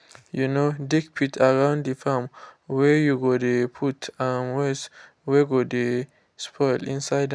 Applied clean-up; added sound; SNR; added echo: none; none; none; none.